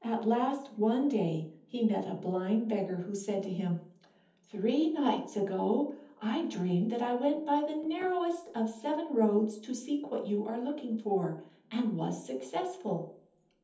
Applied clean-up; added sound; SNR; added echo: none; none; none; reverberation time 0.7 s.